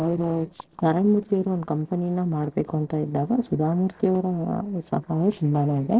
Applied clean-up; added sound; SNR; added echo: neural separator model SepFormer DNS4.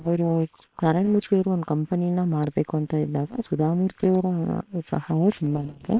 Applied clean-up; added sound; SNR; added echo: neural separator model SepFormer WHAM!.